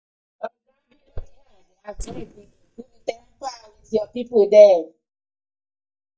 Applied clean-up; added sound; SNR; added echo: neural mask model DeepFilterNet 3.